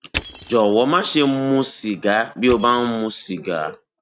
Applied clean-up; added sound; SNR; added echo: neural mask model RNNoise.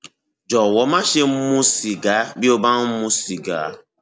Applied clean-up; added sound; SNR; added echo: none; none; none; none.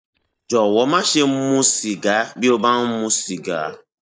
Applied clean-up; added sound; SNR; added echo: neural mask model DeepFilterNet 3.